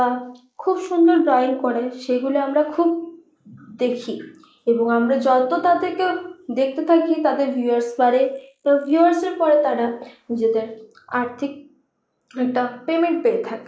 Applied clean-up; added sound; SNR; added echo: neural mask model Resemble Enhance denoiser.